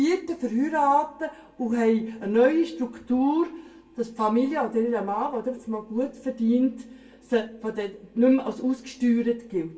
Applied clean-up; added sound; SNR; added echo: none; none; none; reverberation time 0.2 s.